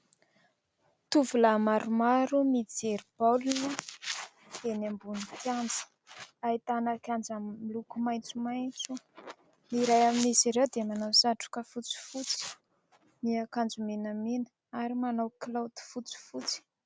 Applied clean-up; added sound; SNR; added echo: none; none; none; none.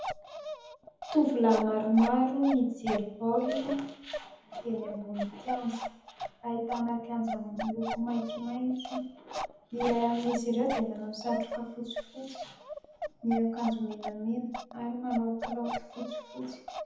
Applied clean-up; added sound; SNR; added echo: none; Bark; 8 dB; reverberation time 1.0 s.